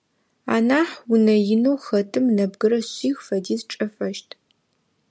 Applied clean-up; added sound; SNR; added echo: none; none; none; none.